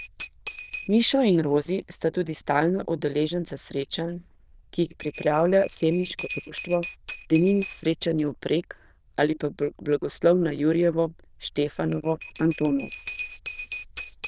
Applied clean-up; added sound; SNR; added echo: neural diffusion model UNIVERSE++.